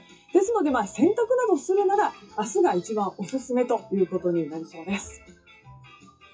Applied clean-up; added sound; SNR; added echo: classical method WPE with log-MMSE.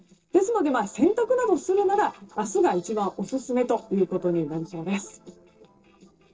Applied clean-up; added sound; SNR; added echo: neural separator model SepFormer DNS4.